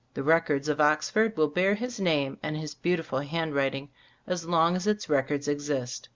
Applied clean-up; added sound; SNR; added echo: none; none; none; none.